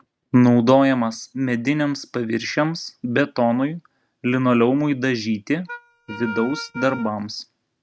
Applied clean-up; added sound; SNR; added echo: neural mask model RNNoise.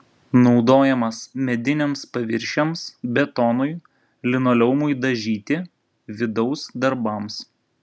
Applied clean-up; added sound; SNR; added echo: none; none; none; none.